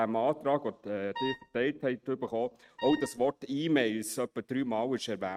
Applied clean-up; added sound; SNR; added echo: neural mask model RNNoise.